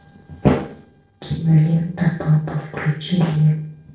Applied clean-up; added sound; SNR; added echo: neural separator model SepFormer DNS4.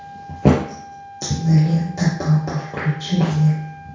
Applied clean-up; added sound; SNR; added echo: none; Wind instrument, woodwind instrument; 19 dB; reverberation time 0.6 s.